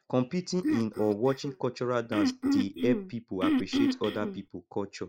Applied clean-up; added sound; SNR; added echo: neural mask model Resemble Enhance denoiser.